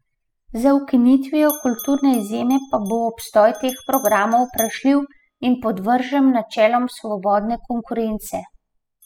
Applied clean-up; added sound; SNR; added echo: classical method spectral subtraction.